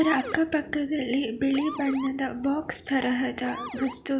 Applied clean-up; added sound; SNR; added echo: none; Motor vehicle (road) / Siren; 14 dB; none.